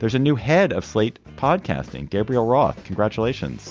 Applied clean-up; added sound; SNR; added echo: none; none; none; none.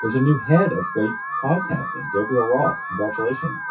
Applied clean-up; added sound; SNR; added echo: classical method WPE with log-MMSE.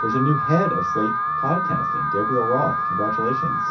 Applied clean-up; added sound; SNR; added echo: none; Alarm; -1 dB; reverberation time 0.3 s.